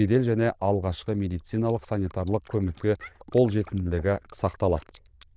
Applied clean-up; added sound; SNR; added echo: neural diffusion model UNIVERSE++.